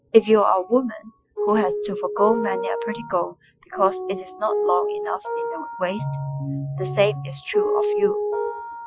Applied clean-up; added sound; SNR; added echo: classical method Wiener filter.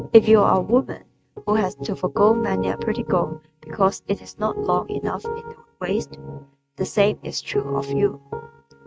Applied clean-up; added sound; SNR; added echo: neural mask model RNNoise.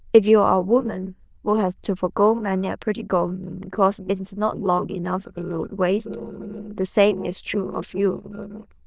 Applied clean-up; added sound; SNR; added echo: neural diffusion model UNIVERSE++.